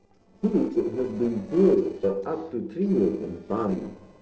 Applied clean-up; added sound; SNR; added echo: neural separator model SepFormer DNS4.